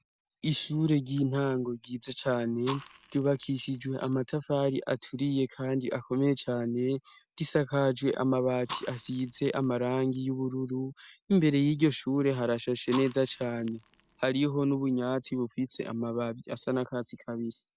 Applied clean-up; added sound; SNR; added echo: none; Fire; 16 dB; none.